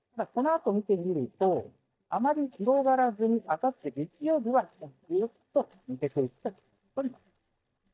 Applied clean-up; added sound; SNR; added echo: neural mask model DeepFilterNet 3.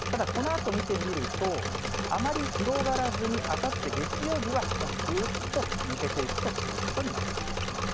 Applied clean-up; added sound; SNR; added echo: none; Engine / Mechanisms; -1 dB; none.